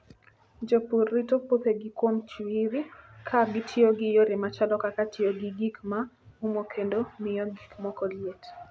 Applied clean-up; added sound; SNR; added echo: none; none; none; none.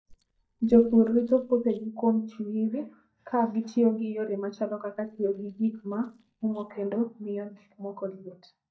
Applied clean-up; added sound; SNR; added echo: neural mask model DeepFilterNet 3.